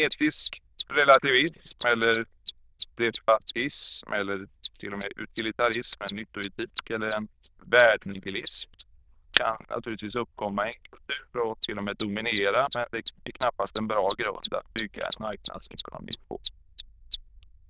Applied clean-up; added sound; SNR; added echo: neural diffusion model UNIVERSE++.